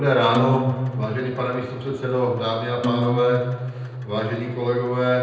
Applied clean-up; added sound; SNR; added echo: none; Acoustic guitar; 5 dB; reverberation time 0.9 s.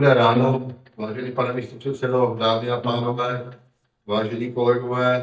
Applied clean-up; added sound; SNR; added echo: neural mask model DeepFilterNet 3.